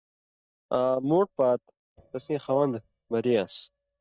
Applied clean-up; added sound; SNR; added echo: neural mask model DeepFilterNet 3.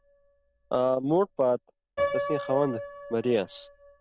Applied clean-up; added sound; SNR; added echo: none; Piano; 7 dB; none.